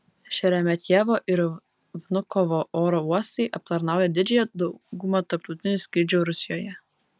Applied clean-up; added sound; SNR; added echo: none; none; none; none.